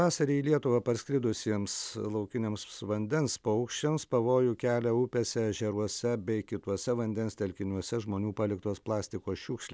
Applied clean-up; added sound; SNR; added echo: none; none; none; none.